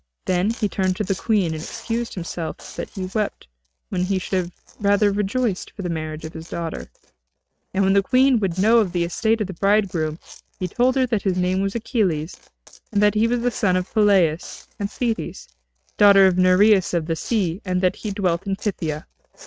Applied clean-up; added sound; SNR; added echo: neural mask model RNNoise.